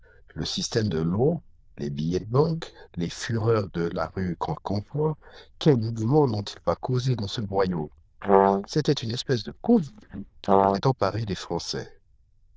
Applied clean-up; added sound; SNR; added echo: neural diffusion model UNIVERSE++.